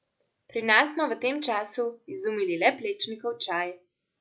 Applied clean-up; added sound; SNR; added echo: none; none; none; none.